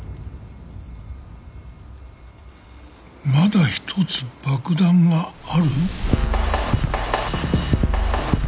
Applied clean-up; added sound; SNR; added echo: none; none; none; none.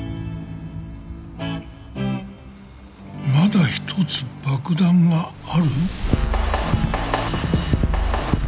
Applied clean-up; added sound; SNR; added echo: none; Guitar; 11 dB; none.